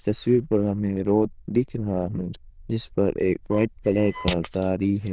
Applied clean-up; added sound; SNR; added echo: neural diffusion model UNIVERSE++.